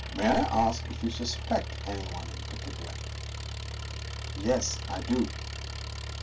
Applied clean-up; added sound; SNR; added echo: none; Engine; 4 dB; reverberation time 0.2 s.